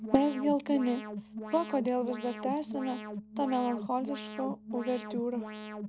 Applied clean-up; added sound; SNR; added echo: none; Alarm; 9 dB; none.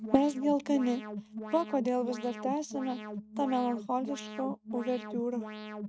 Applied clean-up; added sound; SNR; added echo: neural mask model RNNoise.